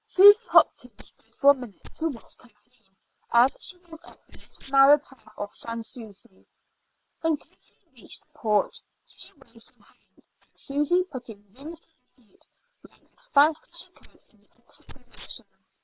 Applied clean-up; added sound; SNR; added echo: neural separator model SepFormer WHAM!.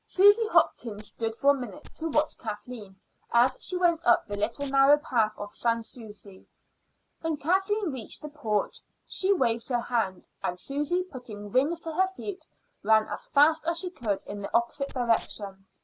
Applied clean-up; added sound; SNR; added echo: none; Wild animals; 18 dB; none.